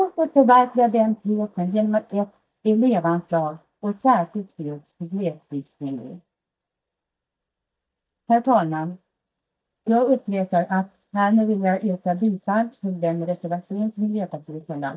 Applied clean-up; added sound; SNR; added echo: neural mask model DeepFilterNet 3.